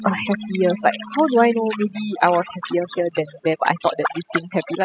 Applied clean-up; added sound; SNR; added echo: classical method spectral subtraction.